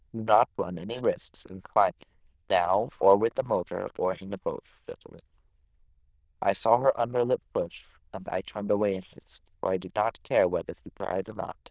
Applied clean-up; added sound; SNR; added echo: neural diffusion model UNIVERSE++.